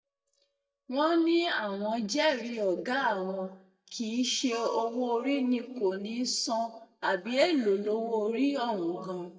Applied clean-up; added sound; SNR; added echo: neural mask model DeepFilterNet 3.